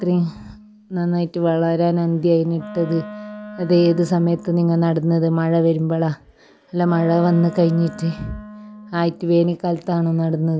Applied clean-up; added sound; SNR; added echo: none; Wind instrument, woodwind instrument; 19 dB; none.